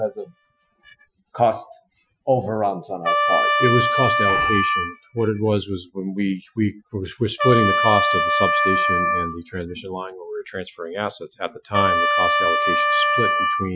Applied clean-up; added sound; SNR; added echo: classical method Wiener filter.